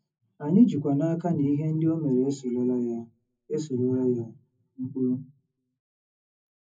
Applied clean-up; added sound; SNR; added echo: none; none; none; reverberation time 0.3 s.